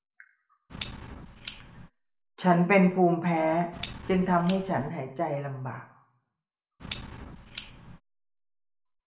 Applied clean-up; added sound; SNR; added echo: none; Clock; 15 dB; reverberation time 0.5 s.